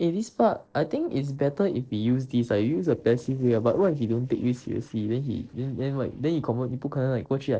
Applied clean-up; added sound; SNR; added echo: neural separator model SepFormer DNS4.